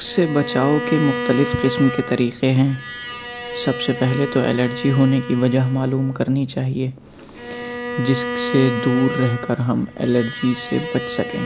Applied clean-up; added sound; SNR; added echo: none; Bowed string instrument; 9 dB; none.